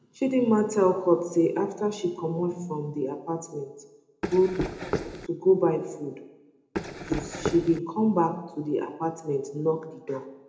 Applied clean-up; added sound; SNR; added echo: none; Run; 5 dB; reverberation time 0.6 s.